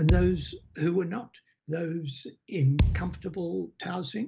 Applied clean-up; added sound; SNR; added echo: none; Thump, thud; 0 dB; none.